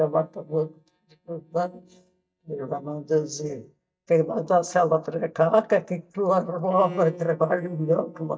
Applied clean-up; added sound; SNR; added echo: neural mask model DeepFilterNet 3.